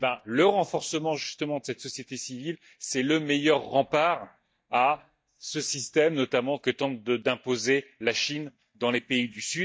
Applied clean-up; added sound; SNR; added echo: neural mask model DeepFilterNet 3.